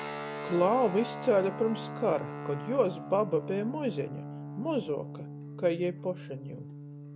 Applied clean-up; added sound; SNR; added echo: none; Guitar; 9 dB; none.